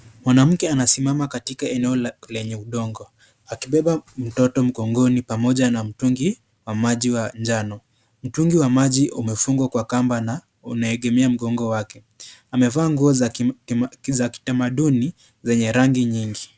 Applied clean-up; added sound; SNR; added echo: none; none; none; none.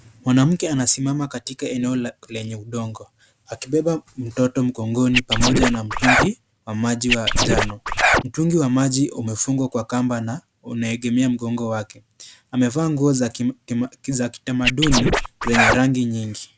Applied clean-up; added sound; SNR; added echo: none; Scratching (performance technique); -3 dB; none.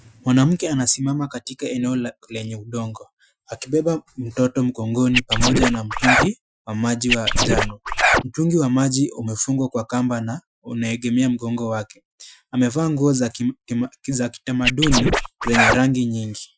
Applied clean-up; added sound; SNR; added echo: classical method Wiener filter.